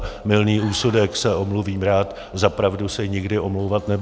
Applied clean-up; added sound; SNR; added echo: none; none; none; none.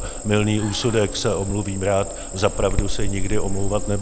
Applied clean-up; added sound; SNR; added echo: none; Cricket; 2 dB; none.